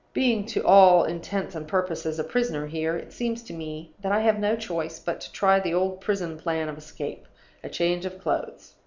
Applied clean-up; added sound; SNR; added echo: none; none; none; none.